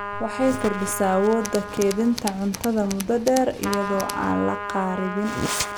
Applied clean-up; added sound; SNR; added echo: none; Tools + Trumpet; 8 dB; none.